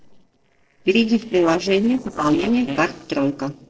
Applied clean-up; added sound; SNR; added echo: neural separator model SepFormer DNS4.